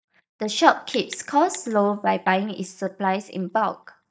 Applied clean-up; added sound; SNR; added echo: neural mask model DeepFilterNet 3.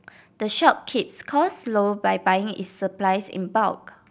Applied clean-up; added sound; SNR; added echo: none; none; none; none.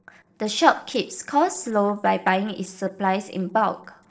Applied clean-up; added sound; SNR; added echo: neural separator model SepFormer DNS4.